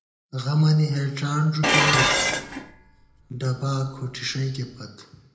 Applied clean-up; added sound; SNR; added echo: none; Dishes, pots, and pans; 0 dB; reverberation time 0.8 s.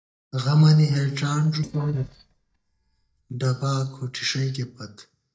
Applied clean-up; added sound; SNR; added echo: neural mask model DeepFilterNet 3.